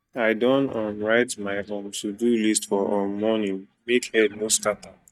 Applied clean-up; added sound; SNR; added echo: neural mask model DeepFilterNet 3.